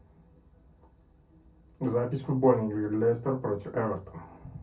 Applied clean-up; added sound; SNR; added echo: none; none; none; reverberation time 0.3 s.